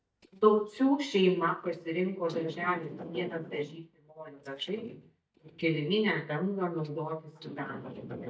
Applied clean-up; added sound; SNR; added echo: neural mask model DeepFilterNet 3.